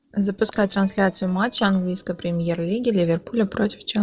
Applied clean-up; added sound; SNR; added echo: neural separator model SepFormer DNS4.